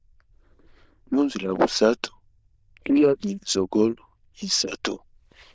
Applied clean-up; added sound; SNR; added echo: neural diffusion model UNIVERSE++.